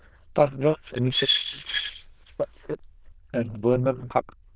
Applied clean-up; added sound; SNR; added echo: neural diffusion model UNIVERSE++.